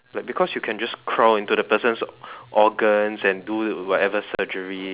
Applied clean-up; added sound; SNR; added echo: none; none; none; none.